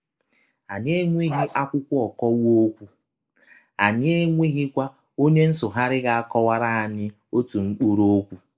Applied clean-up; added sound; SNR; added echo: neural mask model Resemble Enhance denoiser.